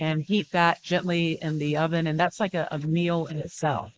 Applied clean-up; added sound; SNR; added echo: neural mask model Resemble Enhance denoiser.